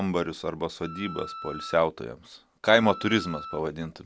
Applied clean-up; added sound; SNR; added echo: none; Wind instrument, woodwind instrument; 13 dB; none.